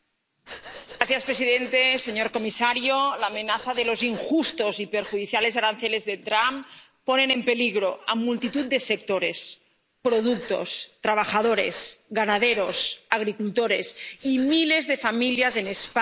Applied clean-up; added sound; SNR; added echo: neural mask model Resemble Enhance denoiser.